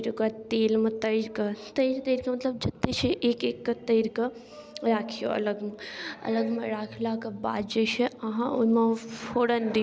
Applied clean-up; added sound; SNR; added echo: none; none; none; none.